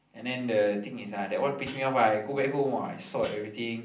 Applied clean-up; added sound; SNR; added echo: none; Hi-hat; 17 dB; reverberation time 0.6 s.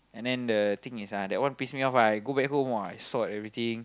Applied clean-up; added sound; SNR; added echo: none; none; none; none.